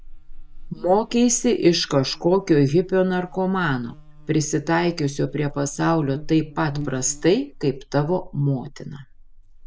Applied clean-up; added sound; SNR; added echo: none; Buzz; 16 dB; none.